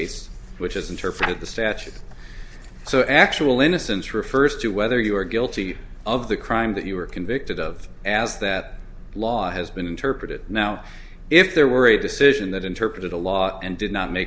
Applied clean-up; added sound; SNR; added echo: none; none; none; none.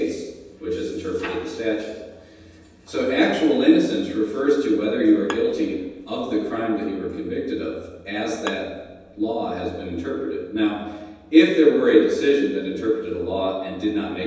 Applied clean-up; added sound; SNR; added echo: none; Bowed string instrument; 18 dB; reverberation time 1.1 s.